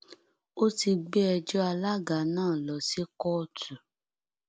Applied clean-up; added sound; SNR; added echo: none; none; none; none.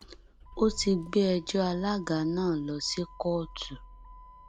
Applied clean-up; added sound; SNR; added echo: none; Motor vehicle (road); 18 dB; none.